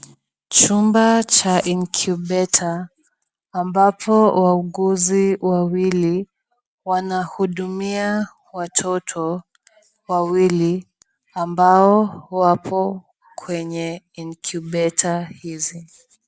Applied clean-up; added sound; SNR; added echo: none; none; none; none.